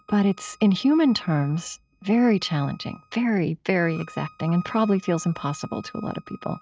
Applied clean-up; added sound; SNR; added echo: neural mask model RNNoise.